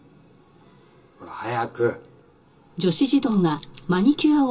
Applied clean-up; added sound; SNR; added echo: none; none; none; reverberation time 0.2 s.